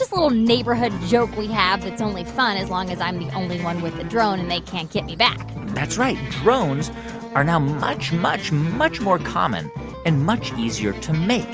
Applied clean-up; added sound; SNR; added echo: none; none; none; none.